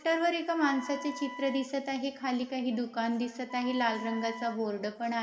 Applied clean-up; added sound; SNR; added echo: none; Wind instrument, woodwind instrument; 14 dB; reverberation time 1.7 s.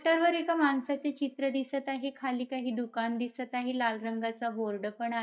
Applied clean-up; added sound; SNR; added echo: neural mask model DeepFilterNet 3.